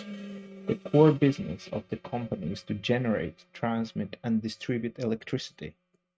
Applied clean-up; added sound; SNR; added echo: neural mask model RNNoise.